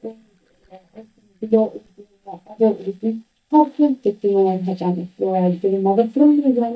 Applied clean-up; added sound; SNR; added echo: neural mask model DeepFilterNet 3.